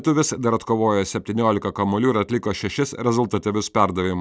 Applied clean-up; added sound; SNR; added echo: none; none; none; none.